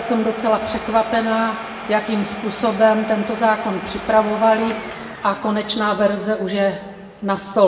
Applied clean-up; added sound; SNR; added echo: none; Domestic sounds, home sounds; 14 dB; reverberation time 1.3 s.